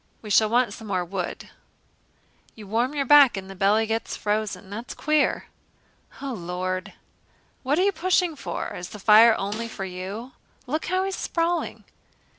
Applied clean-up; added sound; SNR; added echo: none; Snare drum; 15 dB; none.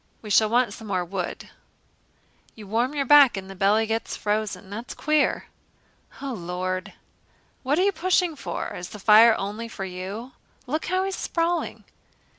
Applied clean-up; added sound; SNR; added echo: none; none; none; none.